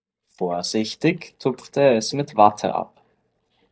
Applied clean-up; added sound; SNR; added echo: neural mask model DeepFilterNet 3.